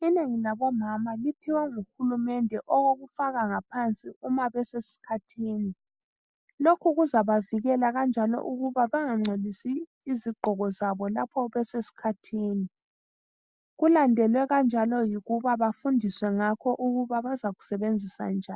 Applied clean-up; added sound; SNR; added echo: none; none; none; none.